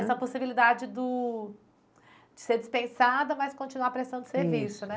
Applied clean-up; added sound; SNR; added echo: none; none; none; none.